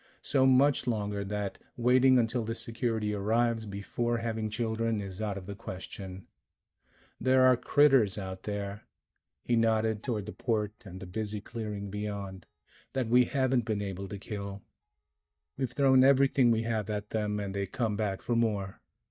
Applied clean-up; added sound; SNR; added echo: neural mask model DeepFilterNet 3.